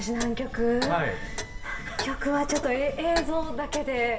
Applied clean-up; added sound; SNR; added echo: none; Clock; 7 dB; reverberation time 1.6 s.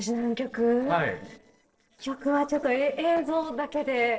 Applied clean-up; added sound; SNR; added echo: neural separator model SepFormer DNS4.